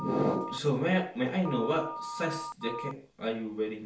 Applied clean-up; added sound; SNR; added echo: none; Telephone; 11 dB; reverberation time 0.4 s.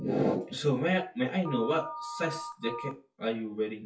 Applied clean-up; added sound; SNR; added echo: classical method WPE with log-MMSE.